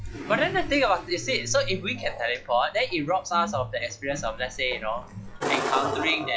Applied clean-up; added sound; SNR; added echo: classical method log-MMSE.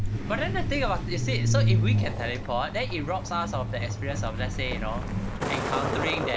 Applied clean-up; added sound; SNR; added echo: none; Truck; -4 dB; none.